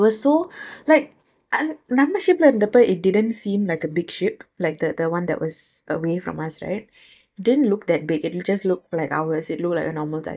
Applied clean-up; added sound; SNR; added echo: neural mask model DeepFilterNet 3.